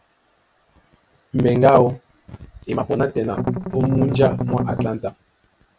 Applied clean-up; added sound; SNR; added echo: none; Strum; 1 dB; none.